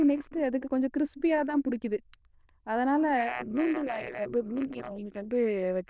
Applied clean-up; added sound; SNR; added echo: neural diffusion model UNIVERSE++.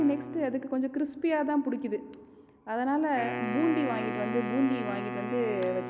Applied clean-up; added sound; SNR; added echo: none; Wind instrument, woodwind instrument; 8 dB; none.